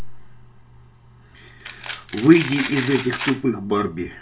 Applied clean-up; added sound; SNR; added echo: none; Domestic sounds, home sounds; 8 dB; reverberation time 0.2 s.